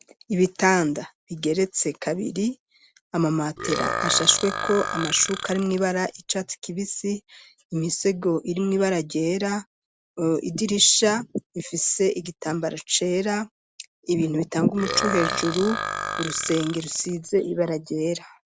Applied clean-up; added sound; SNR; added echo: none; Burping, eructation; 6 dB; none.